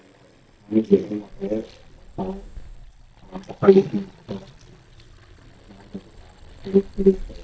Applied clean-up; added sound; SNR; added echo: neural mask model DeepFilterNet 3.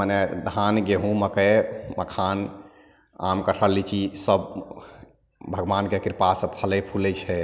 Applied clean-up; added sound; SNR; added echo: none; none; none; none.